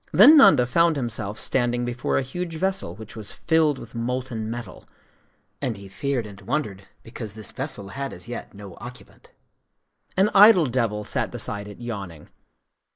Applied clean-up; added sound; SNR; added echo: neural mask model Resemble Enhance denoiser.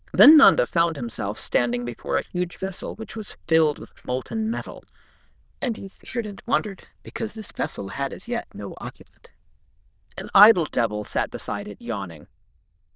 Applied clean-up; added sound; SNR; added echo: neural diffusion model UNIVERSE++.